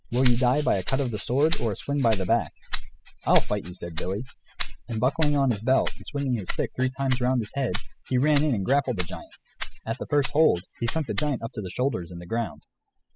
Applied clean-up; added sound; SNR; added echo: classical method spectral subtraction.